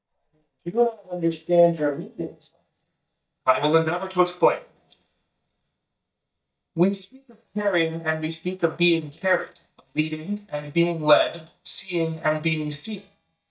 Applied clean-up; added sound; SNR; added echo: neural mask model DeepFilterNet 3.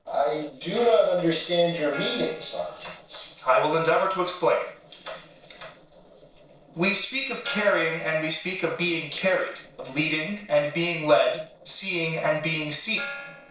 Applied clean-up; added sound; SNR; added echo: neural separator model SepFormer DNS4.